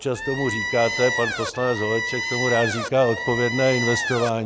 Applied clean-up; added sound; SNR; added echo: none; Squeak; 4 dB; none.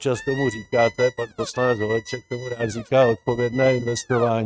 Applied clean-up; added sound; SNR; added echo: neural mask model RNNoise.